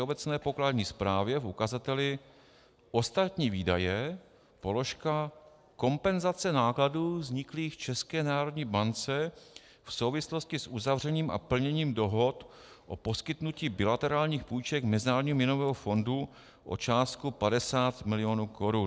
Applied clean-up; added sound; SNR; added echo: none; none; none; none.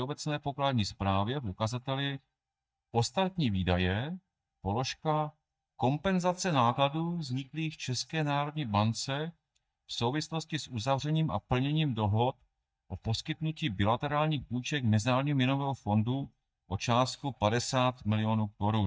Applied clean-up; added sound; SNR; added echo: neural mask model DeepFilterNet 3.